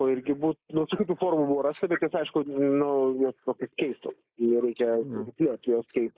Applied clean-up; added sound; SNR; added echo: neural mask model Resemble Enhance denoiser.